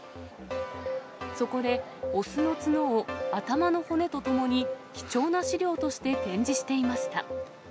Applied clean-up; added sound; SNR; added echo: none; none; none; none.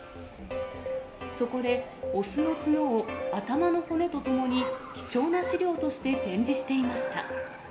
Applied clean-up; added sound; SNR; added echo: none; Car; 17 dB; reverberation time 2.8 s.